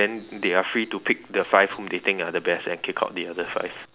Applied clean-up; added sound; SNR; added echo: none; none; none; none.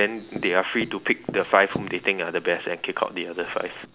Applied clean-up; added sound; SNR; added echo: none; Tap; 15 dB; none.